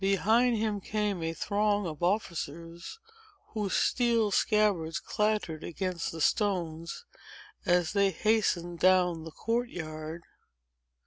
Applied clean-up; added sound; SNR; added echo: none; none; none; none.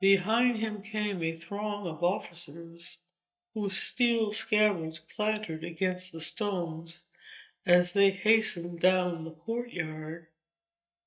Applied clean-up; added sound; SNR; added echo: neural mask model DeepFilterNet 3.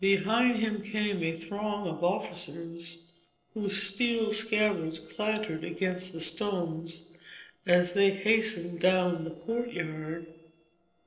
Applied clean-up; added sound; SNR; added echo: neural separator model SepFormer DNS4.